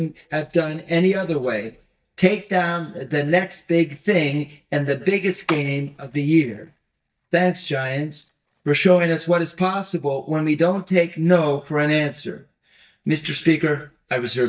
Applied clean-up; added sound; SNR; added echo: neural mask model DeepFilterNet 3.